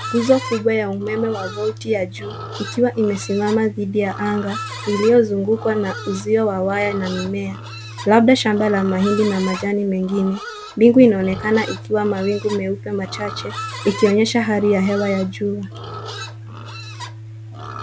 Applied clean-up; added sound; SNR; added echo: none; Organ + Livestock, farm animals, working animals; 12 dB; none.